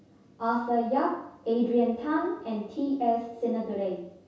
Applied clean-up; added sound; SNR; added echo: none; none; none; reverberation time 0.7 s.